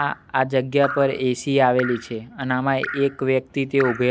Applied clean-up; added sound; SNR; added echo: none; Drip; 14 dB; none.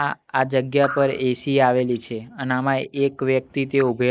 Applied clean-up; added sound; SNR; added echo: neural mask model Resemble Enhance denoiser.